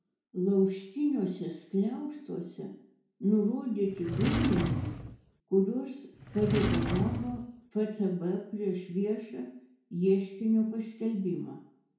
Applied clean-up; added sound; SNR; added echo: none; Drawer open or close; 1 dB; reverberation time 0.6 s.